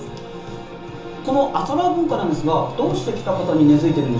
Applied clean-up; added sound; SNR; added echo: none; Buzz; 17 dB; reverberation time 0.6 s.